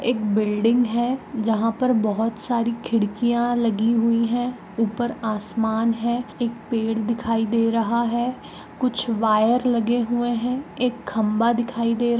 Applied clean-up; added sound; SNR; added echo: none; none; none; none.